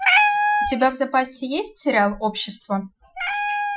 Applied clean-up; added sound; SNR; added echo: classical method Wiener filter.